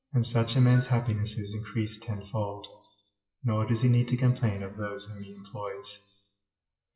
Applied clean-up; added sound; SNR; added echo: classical method WPE with log-MMSE.